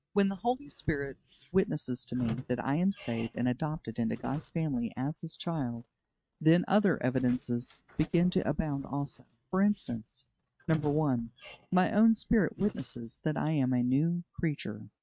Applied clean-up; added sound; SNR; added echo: neural mask model RNNoise.